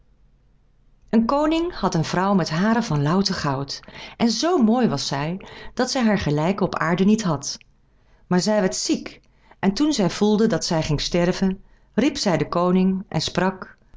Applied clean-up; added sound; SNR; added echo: none; none; none; none.